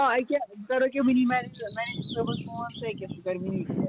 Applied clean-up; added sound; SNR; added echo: none; Bird vocalization, bird call, bird song; 8 dB; none.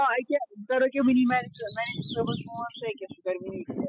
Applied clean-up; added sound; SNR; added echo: classical method spectral subtraction.